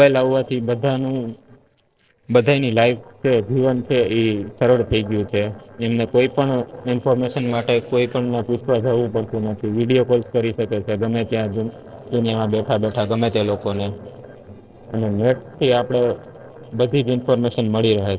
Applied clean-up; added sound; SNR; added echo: neural separator model SepFormer DNS4.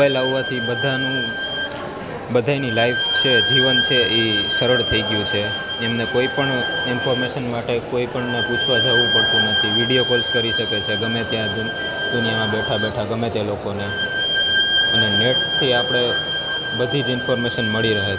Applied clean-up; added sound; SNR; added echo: none; Bowed string instrument; 0 dB; none.